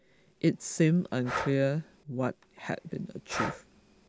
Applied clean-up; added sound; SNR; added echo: none; Breathing; 10 dB; none.